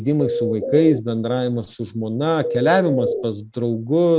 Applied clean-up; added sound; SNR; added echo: none; Bird; 3 dB; none.